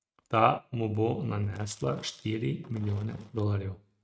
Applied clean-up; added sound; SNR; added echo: neural mask model RNNoise.